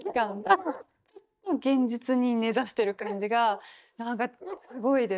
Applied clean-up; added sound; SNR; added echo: neural mask model DeepFilterNet 3.